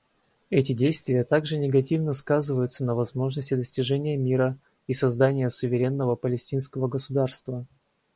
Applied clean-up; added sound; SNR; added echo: none; none; none; none.